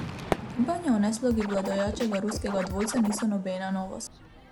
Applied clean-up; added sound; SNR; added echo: none; Scratching (performance technique) + Crowd / Fireworks; 9 dB; none.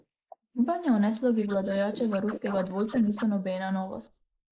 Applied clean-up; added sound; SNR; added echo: neural mask model Resemble Enhance denoiser.